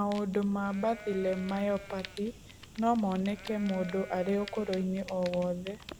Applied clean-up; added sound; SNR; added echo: none; Livestock, farm animals, working animals + Fire; 16 dB; none.